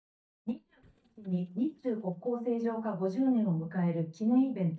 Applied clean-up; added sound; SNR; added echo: neural mask model DeepFilterNet 3.